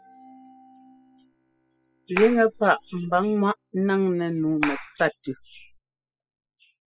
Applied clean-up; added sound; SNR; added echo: classical method spectral subtraction.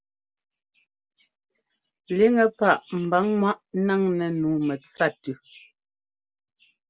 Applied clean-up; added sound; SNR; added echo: none; none; none; none.